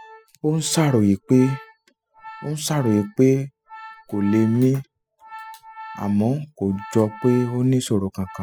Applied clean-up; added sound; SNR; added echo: classical method spectral subtraction.